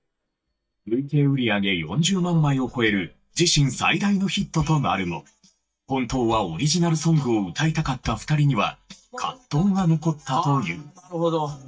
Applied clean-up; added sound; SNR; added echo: neural mask model DeepFilterNet 3.